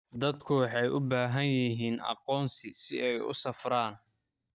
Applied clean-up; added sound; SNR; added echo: neural mask model DeepFilterNet 3.